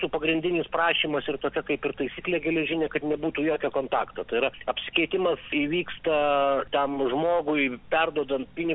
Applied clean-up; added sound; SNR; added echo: none; none; none; none.